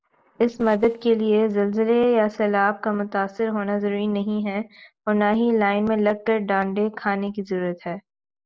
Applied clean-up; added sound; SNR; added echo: neural separator model SepFormer DNS4.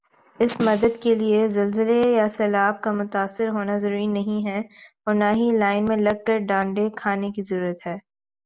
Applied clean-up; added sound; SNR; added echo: none; Snare drum; 16 dB; none.